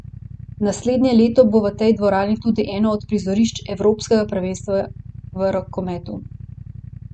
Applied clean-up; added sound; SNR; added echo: none; Idling / Motorcycle; 15 dB; none.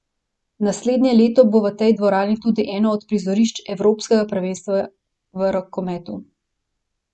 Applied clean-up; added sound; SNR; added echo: none; none; none; none.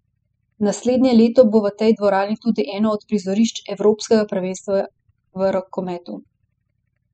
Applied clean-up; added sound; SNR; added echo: classical method spectral subtraction.